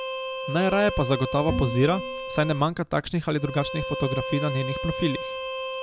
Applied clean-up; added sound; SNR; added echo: none; Bowed string instrument + Bowed string instrument; 6 dB; none.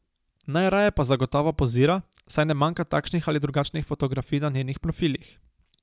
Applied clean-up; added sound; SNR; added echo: none; none; none; none.